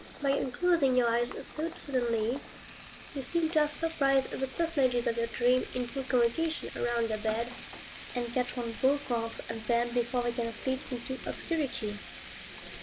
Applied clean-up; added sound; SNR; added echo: none; Frying (food); 15 dB; none.